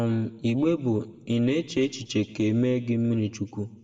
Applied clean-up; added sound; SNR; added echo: none; none; none; reverberation time 1.0 s.